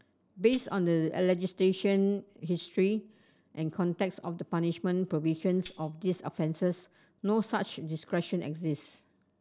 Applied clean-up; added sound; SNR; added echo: none; Tambourine; 9 dB; none.